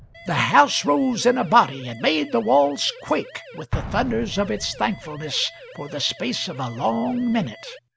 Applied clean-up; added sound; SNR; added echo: none; Explosion + Siren; 15 dB; none.